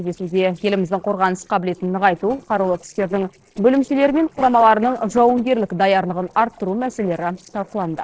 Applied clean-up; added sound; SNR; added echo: neural separator model SepFormer DNS4.